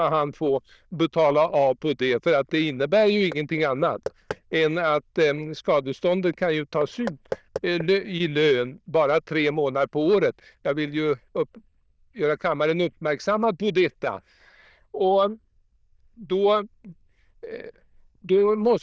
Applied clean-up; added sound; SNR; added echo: neural diffusion model UNIVERSE++.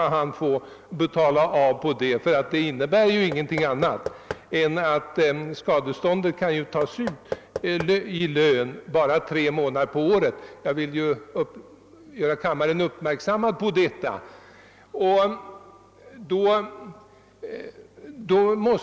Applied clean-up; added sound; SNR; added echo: none; Knock / Wood; 13 dB; none.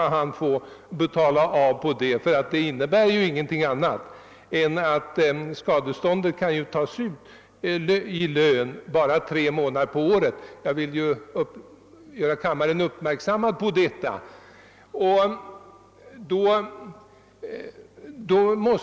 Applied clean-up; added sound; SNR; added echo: none; none; none; none.